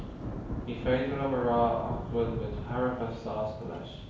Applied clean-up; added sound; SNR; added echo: none; Thunder / Rain; 6 dB; reverberation time 0.9 s.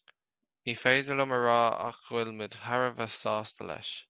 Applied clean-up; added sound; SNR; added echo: none; none; none; none.